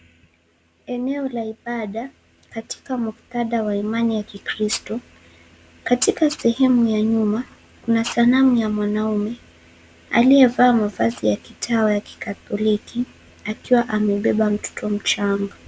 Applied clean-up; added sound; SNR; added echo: none; none; none; none.